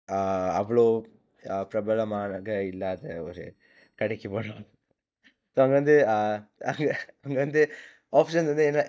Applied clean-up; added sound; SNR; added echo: neural mask model DeepFilterNet 3.